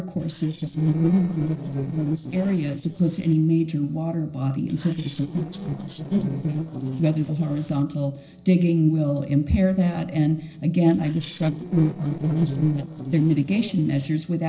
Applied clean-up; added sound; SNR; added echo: neural separator model SepFormer DNS4.